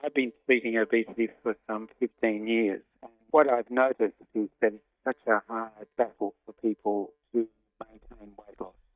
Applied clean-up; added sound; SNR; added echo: neural mask model DeepFilterNet 3.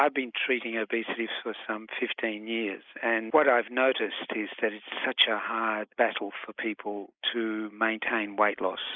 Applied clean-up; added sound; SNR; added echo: neural mask model Resemble Enhance denoiser.